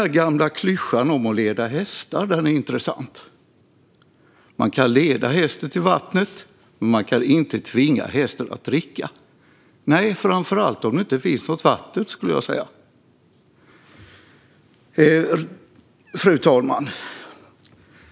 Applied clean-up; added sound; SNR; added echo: none; none; none; none.